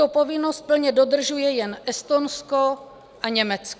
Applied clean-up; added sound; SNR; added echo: none; none; none; none.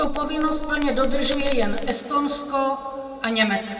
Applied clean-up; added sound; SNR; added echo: none; Crackle; 2 dB; reverberation time 1.9 s.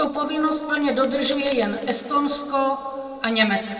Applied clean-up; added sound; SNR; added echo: neural separator model SepFormer DNS4.